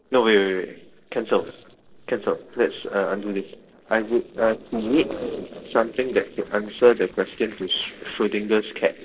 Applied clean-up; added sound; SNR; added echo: neural separator model SepFormer DNS4.